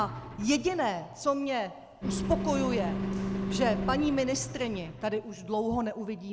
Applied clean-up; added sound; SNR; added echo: none; Engine; 5 dB; none.